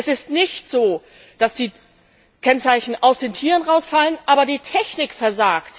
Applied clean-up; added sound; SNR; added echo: none; none; none; none.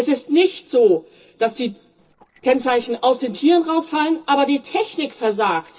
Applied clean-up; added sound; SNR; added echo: neural separator model SepFormer DNS4.